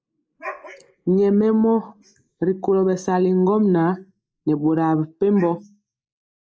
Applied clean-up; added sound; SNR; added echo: neural mask model Resemble Enhance denoiser.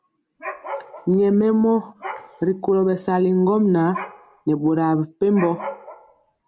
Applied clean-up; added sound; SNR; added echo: none; Dog; 16 dB; none.